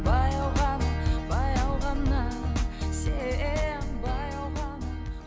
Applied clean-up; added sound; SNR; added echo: none; none; none; none.